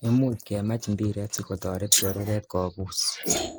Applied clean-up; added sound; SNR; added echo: neural mask model Resemble Enhance denoiser.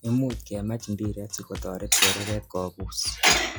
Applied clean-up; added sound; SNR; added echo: classical method log-MMSE.